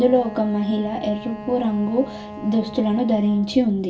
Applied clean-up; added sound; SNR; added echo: none; Wind instrument, woodwind instrument; 14 dB; reverberation time 0.2 s.